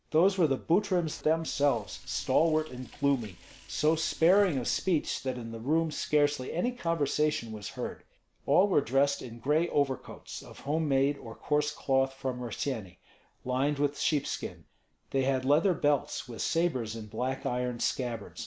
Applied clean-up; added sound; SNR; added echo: none; Liquid; 20 dB; none.